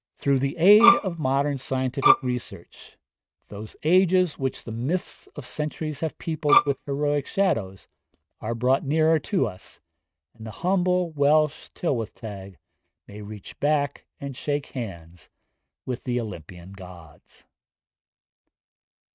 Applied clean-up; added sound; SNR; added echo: neural mask model RNNoise.